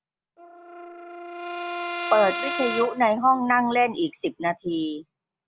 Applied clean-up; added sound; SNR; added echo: none; Brass instrument; 8 dB; none.